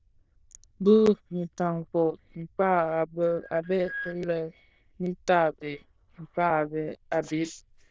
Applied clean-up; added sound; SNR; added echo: neural diffusion model UNIVERSE++.